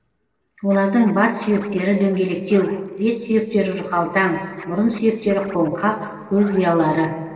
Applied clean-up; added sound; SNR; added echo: neural separator model SepFormer DNS4.